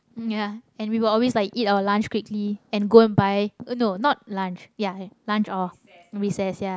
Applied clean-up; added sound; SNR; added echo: none; none; none; none.